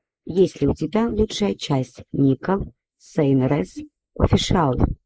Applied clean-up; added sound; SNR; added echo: neural mask model Resemble Enhance denoiser.